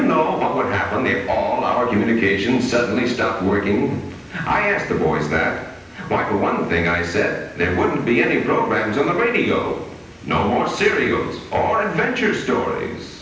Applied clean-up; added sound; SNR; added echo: none; none; none; reverberation time 0.9 s.